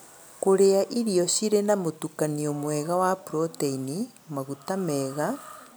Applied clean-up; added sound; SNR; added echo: none; none; none; none.